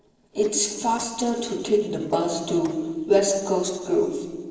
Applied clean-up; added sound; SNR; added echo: neural separator model SepFormer DNS4.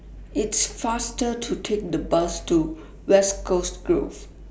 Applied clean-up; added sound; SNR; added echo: none; none; none; none.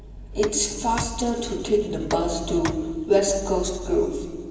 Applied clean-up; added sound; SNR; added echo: none; Tick; 14 dB; reverberation time 1.9 s.